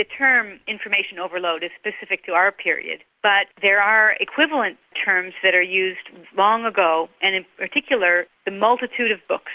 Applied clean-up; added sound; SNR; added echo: none; none; none; none.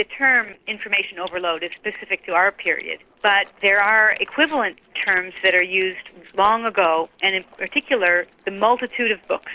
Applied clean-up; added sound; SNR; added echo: neural separator model SepFormer DNS4.